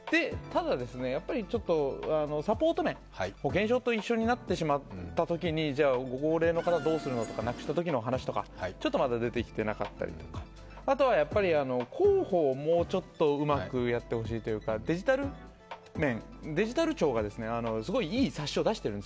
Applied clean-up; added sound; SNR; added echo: none; Insect; 11 dB; none.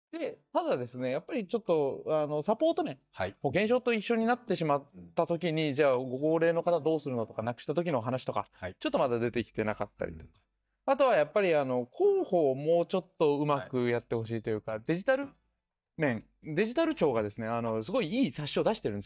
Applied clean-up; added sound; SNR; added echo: neural mask model DeepFilterNet 3.